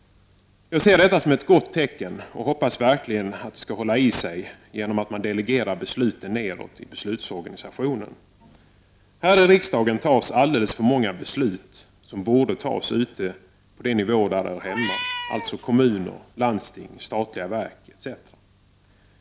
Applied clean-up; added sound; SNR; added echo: none; Meow; 7 dB; none.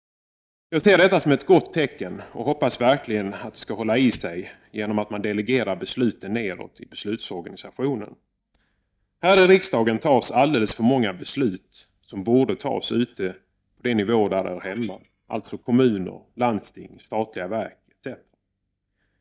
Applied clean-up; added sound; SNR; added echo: neural mask model DeepFilterNet 3.